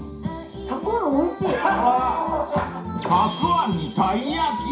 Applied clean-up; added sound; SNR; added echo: none; none; none; reverberation time 0.5 s.